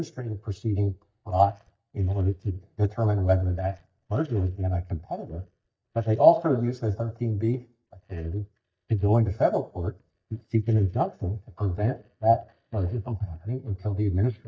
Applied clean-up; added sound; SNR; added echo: neural mask model DeepFilterNet 3.